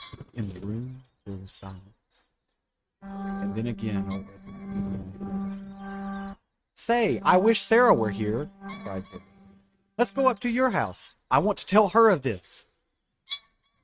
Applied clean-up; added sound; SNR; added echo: neural mask model RNNoise.